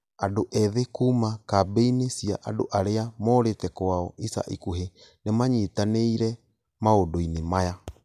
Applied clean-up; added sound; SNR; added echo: none; none; none; none.